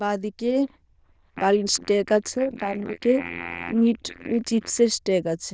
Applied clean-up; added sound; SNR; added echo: neural diffusion model UNIVERSE++.